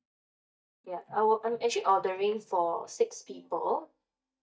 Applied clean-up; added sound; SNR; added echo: neural mask model DeepFilterNet 3.